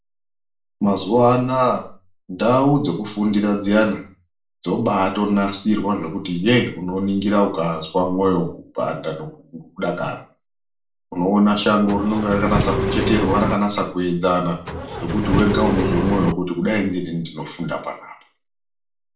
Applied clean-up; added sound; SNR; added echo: none; Engine; 2 dB; reverberation time 0.4 s.